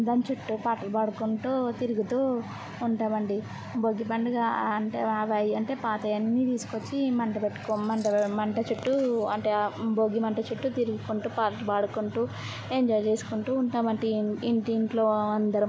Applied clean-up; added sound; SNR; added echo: none; none; none; none.